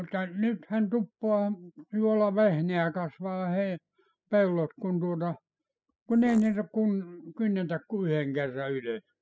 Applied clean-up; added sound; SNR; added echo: classical method spectral subtraction.